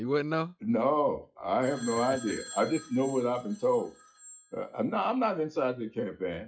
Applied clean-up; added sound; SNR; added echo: classical method log-MMSE.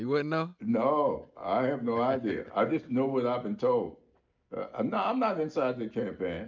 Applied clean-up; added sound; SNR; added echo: none; none; none; none.